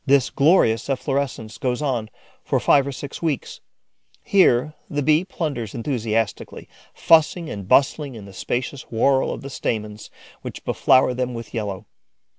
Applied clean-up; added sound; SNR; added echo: none; none; none; none.